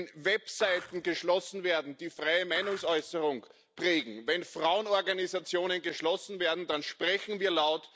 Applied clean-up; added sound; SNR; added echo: none; Skateboard; 14 dB; none.